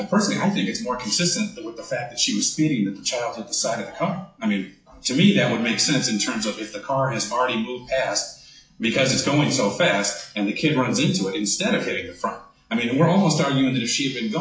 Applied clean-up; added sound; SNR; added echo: classical method WPE with log-MMSE.